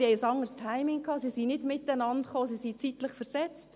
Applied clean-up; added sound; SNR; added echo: none; none; none; none.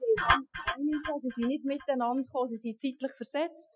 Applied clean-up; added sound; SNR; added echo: classical method Wiener filter.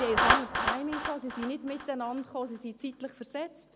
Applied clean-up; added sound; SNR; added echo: none; Clapping; -2 dB; none.